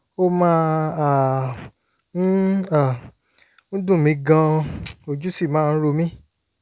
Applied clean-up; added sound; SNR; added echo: none; none; none; none.